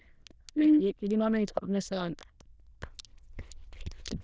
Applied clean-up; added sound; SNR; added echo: neural diffusion model UNIVERSE++.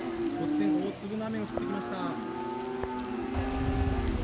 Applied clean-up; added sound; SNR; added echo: none; Livestock, farm animals, working animals; -2 dB; none.